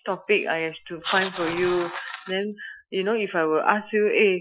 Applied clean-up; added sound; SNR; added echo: classical method Wiener filter.